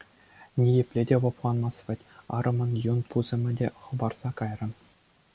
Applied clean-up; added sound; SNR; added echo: none; none; none; none.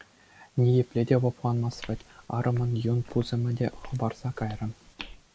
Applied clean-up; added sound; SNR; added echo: none; Walk, footsteps; 18 dB; none.